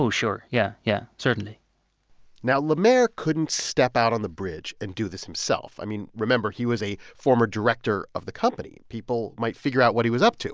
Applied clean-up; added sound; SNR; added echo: none; none; none; none.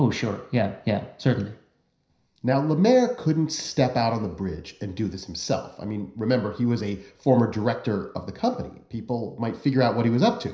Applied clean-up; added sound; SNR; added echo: none; none; none; reverberation time 0.5 s.